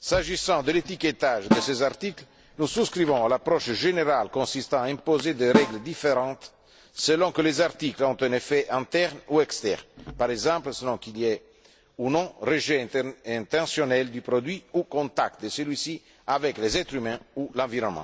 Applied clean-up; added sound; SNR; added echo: none; Snare drum; 5 dB; none.